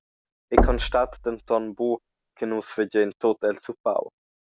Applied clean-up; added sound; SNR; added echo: none; Knock; 0 dB; none.